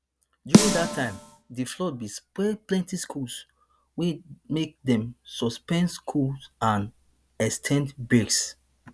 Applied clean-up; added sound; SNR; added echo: none; Snare drum; -4 dB; none.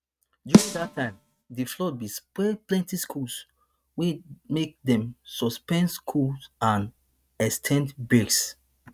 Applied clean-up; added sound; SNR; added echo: neural mask model RNNoise.